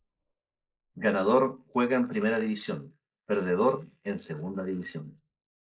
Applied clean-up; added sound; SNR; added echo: neural mask model Resemble Enhance denoiser.